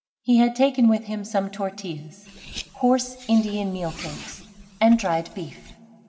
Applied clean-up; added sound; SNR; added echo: none; Car; 18 dB; reverberation time 2.8 s.